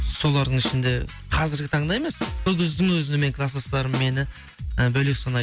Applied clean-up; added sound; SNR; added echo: none; Snare drum; 15 dB; none.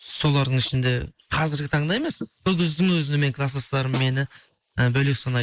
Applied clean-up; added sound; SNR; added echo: neural mask model Resemble Enhance denoiser.